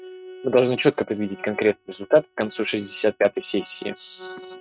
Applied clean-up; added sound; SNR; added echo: neural mask model RNNoise.